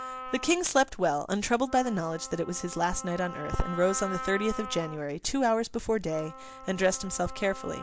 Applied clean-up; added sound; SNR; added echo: none; Wind instrument, woodwind instrument; 13 dB; none.